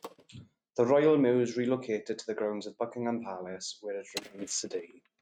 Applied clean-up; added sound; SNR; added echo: neural mask model RNNoise.